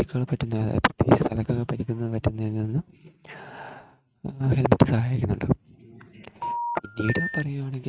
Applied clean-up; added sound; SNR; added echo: neural mask model RNNoise.